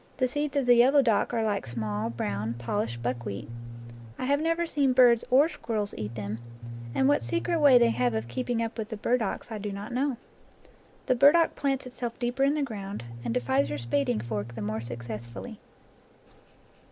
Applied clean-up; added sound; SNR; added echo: none; Bass guitar; 10 dB; none.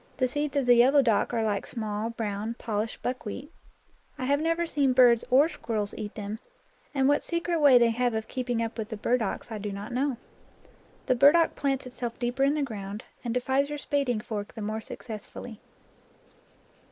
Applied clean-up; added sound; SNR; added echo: neural mask model Resemble Enhance denoiser.